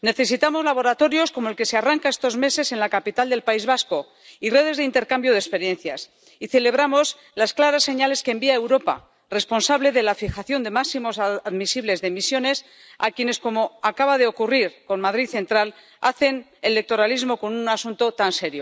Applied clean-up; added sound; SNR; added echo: none; none; none; none.